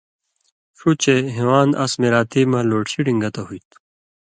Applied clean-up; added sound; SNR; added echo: none; none; none; none.